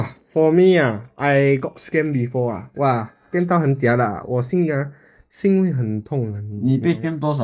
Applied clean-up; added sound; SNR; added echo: neural mask model DeepFilterNet 3.